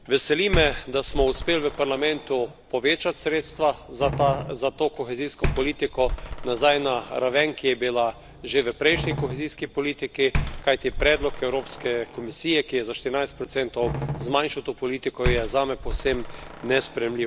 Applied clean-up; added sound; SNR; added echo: none; Slam; 8 dB; none.